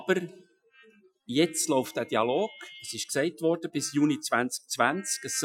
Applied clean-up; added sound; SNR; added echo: classical method Wiener filter.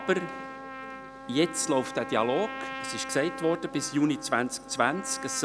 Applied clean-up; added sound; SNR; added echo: none; Trumpet; 10 dB; none.